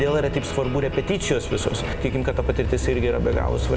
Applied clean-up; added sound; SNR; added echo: none; Wind; 12 dB; reverberation time 1.6 s.